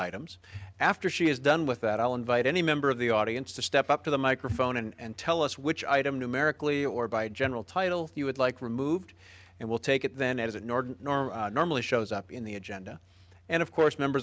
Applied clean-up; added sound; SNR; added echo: none; none; none; none.